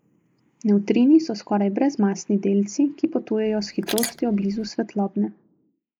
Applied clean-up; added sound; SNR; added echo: neural mask model Resemble Enhance denoiser.